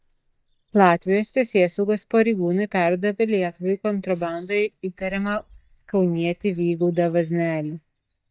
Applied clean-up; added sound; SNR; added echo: neural mask model DeepFilterNet 3.